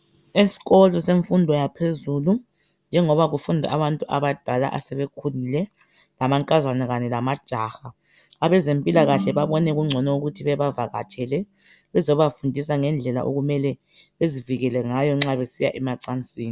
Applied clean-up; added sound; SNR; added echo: none; Ringtone; 11 dB; none.